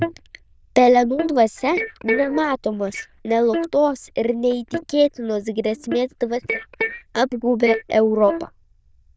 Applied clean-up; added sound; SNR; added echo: neural diffusion model UNIVERSE++.